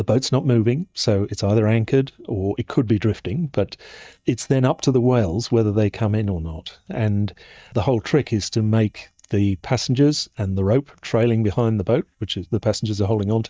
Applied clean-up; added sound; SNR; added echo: neural mask model DeepFilterNet 3.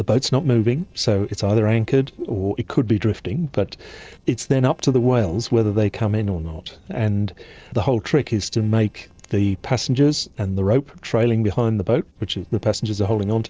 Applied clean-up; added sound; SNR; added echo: neural separator model SepFormer DNS4.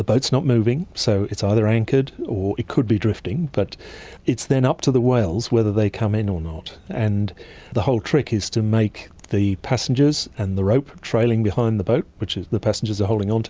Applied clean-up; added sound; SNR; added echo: none; none; none; none.